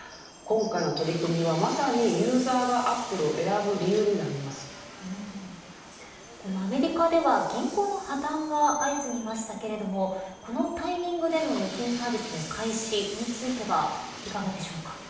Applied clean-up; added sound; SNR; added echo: none; Train; 14 dB; reverberation time 0.9 s.